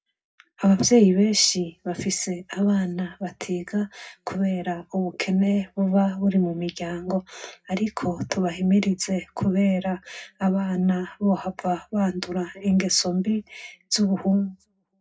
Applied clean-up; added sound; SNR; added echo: none; none; none; reverberation time 0.2 s.